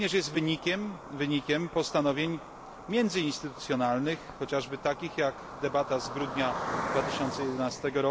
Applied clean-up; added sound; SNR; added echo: none; Cricket; 9 dB; none.